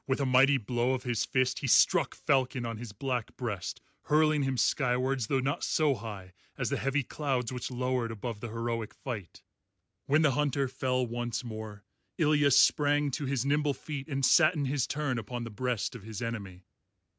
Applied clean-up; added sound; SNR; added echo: none; none; none; none.